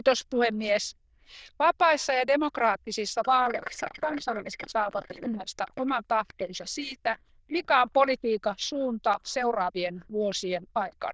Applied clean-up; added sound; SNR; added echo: neural diffusion model UNIVERSE++.